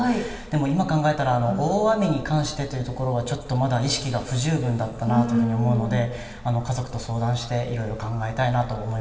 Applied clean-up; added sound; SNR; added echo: none; none; none; reverberation time 2.1 s.